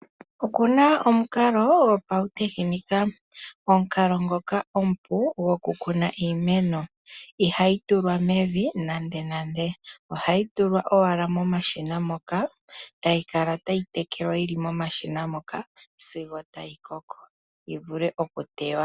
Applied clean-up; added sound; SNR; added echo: none; none; none; none.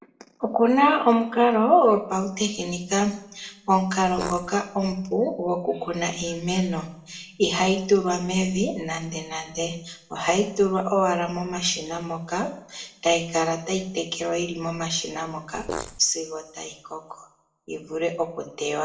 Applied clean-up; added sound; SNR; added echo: none; Fart; 8 dB; reverberation time 0.6 s.